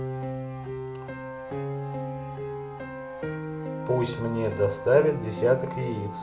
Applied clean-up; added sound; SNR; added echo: none; Piano; 5 dB; reverberation time 0.4 s.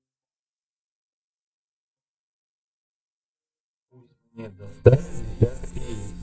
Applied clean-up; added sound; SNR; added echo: neural mask model DeepFilterNet 3.